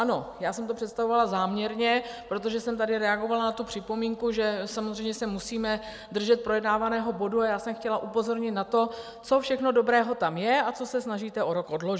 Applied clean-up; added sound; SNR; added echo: none; none; none; none.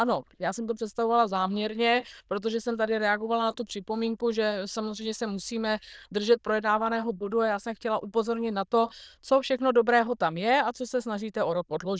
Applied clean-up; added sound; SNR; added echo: neural diffusion model UNIVERSE++.